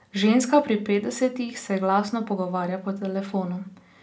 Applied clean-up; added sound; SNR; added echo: none; none; none; none.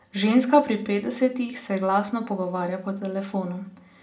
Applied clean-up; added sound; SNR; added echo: none; none; none; reverberation time 0.5 s.